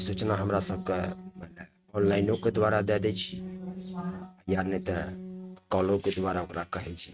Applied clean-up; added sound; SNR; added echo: neural mask model RNNoise.